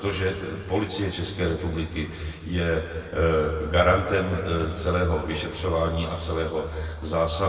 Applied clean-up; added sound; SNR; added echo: none; none; none; reverberation time 2.0 s.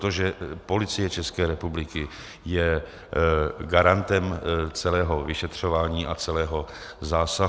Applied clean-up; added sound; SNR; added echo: none; none; none; none.